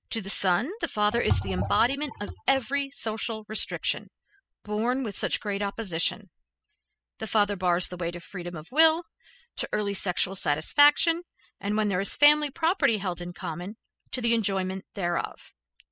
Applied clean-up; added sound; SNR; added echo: classical method spectral subtraction.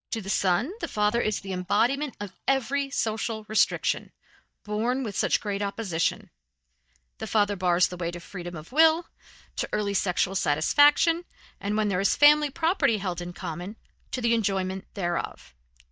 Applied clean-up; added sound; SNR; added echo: neural mask model DeepFilterNet 3.